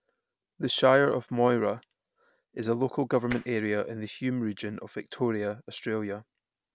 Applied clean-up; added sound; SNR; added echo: none; Tap; 13 dB; none.